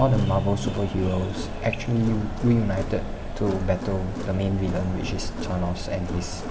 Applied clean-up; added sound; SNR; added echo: none; Crowd; 10 dB; none.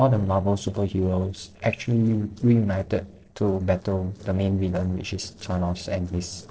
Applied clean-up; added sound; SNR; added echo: neural separator model SepFormer DNS4.